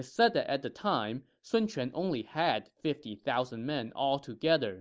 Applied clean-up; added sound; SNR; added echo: none; none; none; none.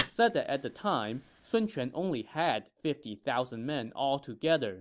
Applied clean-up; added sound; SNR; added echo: none; Fire; 13 dB; none.